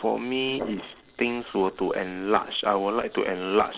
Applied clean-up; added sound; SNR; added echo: neural separator model SepFormer DNS4.